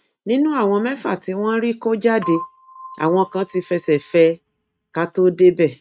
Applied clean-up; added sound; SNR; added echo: neural mask model RNNoise.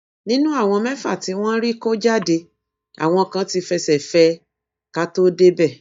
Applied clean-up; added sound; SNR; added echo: neural mask model DeepFilterNet 3.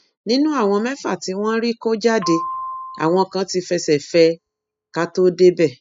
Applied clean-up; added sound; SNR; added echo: classical method spectral subtraction.